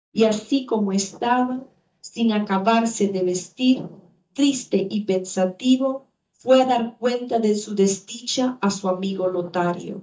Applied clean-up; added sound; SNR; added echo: neural mask model DeepFilterNet 3.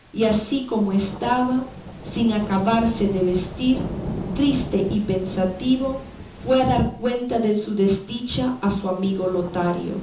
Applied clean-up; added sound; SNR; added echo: none; Rain / Thunderstorm; 12 dB; reverberation time 0.6 s.